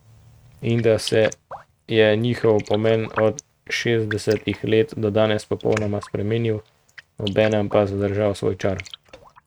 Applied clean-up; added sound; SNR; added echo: neural mask model RNNoise.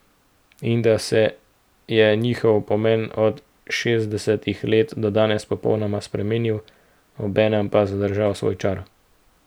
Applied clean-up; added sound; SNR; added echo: none; none; none; none.